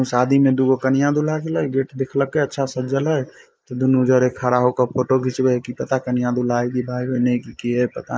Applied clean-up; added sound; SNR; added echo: neural mask model Resemble Enhance denoiser.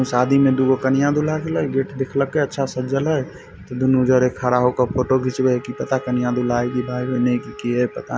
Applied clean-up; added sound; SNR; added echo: none; Wind instrument, woodwind instrument; 20 dB; none.